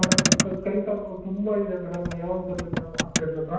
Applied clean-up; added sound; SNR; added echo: none; Motor vehicle (road); -1 dB; reverberation time 0.9 s.